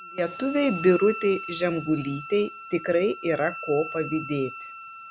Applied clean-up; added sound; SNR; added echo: none; Wind instrument, woodwind instrument; 12 dB; none.